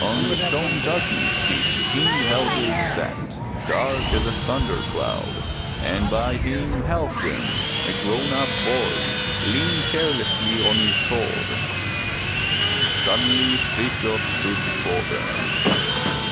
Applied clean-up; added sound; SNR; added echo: none; Sawing; -4 dB; none.